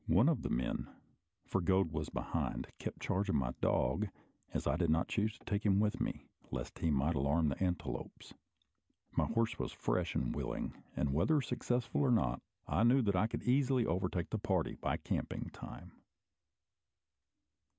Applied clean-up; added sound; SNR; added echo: none; none; none; none.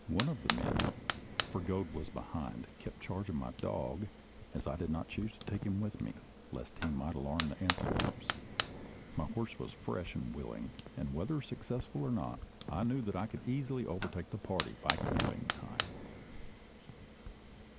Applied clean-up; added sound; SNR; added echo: none; Fire; -4 dB; none.